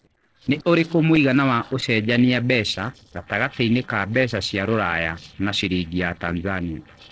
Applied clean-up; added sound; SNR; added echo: neural separator model SepFormer DNS4.